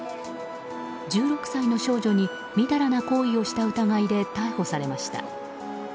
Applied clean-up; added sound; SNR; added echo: none; none; none; none.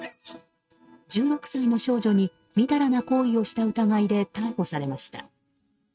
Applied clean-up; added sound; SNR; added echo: neural mask model RNNoise.